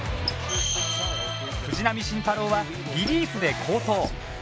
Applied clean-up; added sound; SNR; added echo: none; Squeak; 14 dB; none.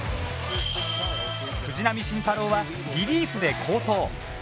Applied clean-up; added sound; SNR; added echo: none; none; none; none.